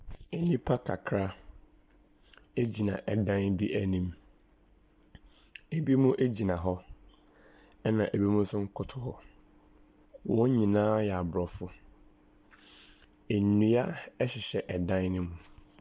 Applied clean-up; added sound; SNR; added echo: none; none; none; none.